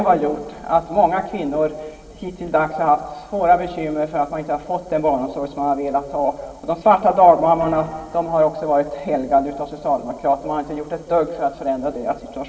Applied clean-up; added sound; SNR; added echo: none; Organ; 17 dB; reverberation time 1.7 s.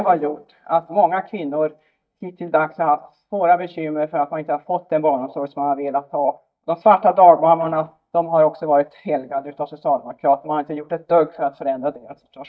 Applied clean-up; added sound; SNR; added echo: neural mask model DeepFilterNet 3.